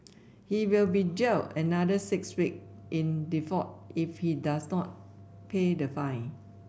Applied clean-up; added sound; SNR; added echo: none; none; none; none.